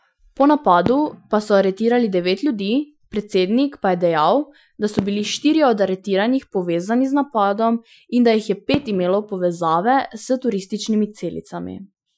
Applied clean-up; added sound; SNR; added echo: classical method Wiener filter.